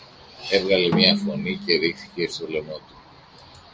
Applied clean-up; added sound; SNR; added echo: none; Snare drum; 5 dB; none.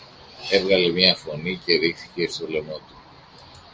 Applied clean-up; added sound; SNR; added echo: none; none; none; none.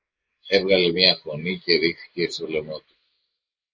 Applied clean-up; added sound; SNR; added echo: neural mask model Resemble Enhance denoiser.